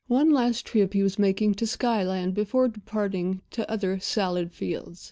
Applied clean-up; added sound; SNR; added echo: none; none; none; none.